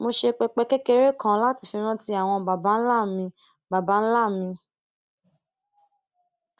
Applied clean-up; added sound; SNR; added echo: none; none; none; none.